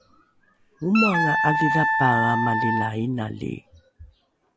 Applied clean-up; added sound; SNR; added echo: none; Wind instrument, woodwind instrument; -3 dB; none.